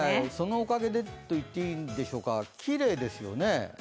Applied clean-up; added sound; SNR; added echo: none; none; none; none.